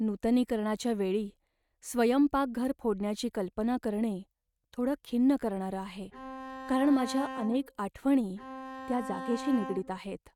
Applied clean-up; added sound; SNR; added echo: neural mask model RNNoise.